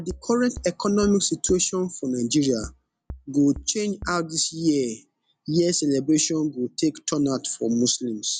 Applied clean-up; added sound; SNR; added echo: none; Bass drum; 18 dB; none.